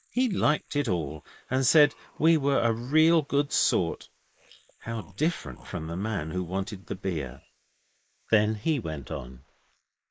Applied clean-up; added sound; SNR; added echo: neural mask model Resemble Enhance denoiser.